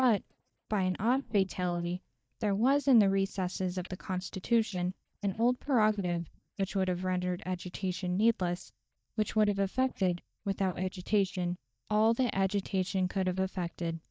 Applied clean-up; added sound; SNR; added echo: neural mask model DeepFilterNet 3.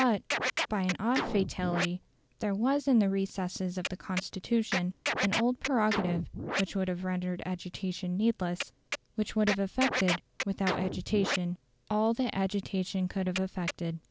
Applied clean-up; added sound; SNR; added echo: none; Scratching (performance technique); 7 dB; none.